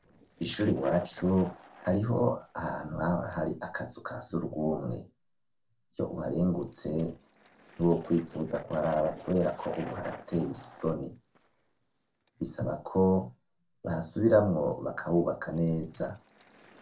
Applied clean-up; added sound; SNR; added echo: neural separator model SepFormer DNS4.